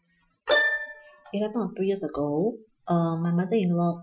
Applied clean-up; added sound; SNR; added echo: classical method Wiener filter.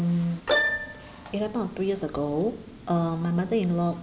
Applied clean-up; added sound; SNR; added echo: none; Keyboard (musical); 6 dB; none.